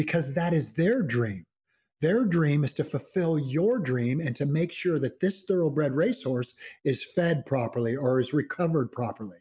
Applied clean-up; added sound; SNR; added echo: none; none; none; none.